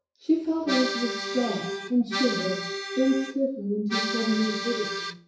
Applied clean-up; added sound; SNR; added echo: classical method WPE with log-MMSE.